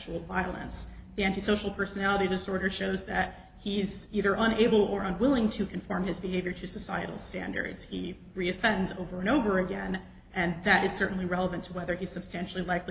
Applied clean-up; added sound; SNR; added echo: none; none; none; none.